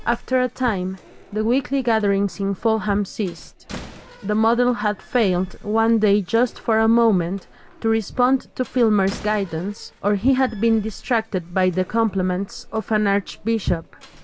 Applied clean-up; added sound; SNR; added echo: none; Slam; 20 dB; none.